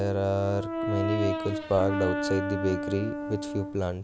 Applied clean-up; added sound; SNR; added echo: none; Brass instrument; 3 dB; none.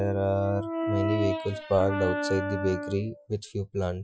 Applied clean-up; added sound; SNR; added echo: classical method Wiener filter.